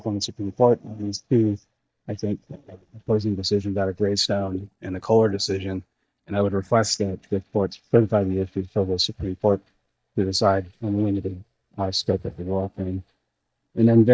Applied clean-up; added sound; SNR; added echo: neural mask model DeepFilterNet 3.